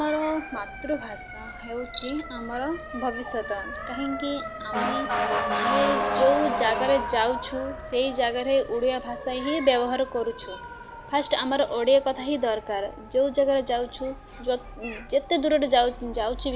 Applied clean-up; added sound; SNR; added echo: none; Motor vehicle (road) / Siren; 6 dB; none.